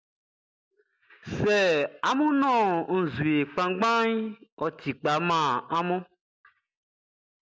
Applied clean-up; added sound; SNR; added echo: none; none; none; none.